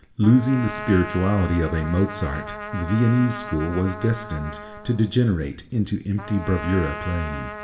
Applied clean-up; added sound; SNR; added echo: none; Trumpet; 12 dB; reverberation time 0.6 s.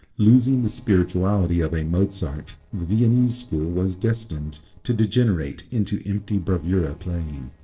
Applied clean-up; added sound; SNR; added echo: neural separator model SepFormer DNS4.